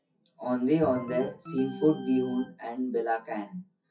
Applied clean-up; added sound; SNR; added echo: classical method WPE with log-MMSE.